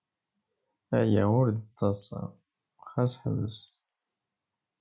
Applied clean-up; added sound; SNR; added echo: none; none; none; none.